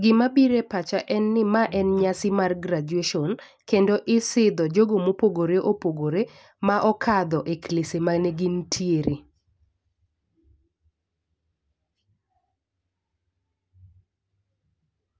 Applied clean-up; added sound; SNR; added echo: none; none; none; none.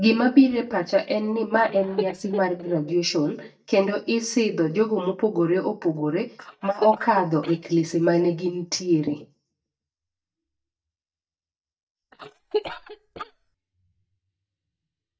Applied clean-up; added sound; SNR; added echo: neural mask model DeepFilterNet 3.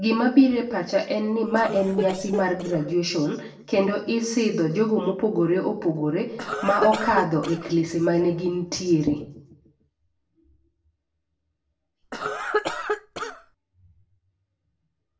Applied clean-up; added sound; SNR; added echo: neural separator model SepFormer DNS4.